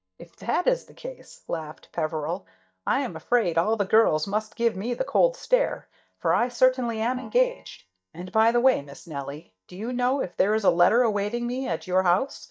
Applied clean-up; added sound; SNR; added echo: neural mask model DeepFilterNet 3.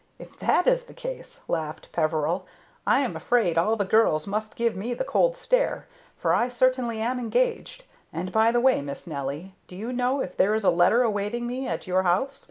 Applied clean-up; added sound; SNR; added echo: none; none; none; none.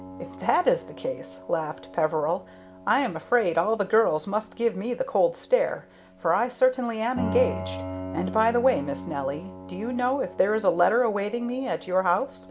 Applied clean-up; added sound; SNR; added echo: none; Piano; 13 dB; none.